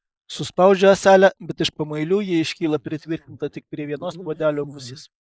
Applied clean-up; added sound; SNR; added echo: neural mask model Resemble Enhance denoiser.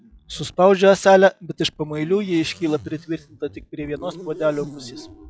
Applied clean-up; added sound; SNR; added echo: classical method log-MMSE.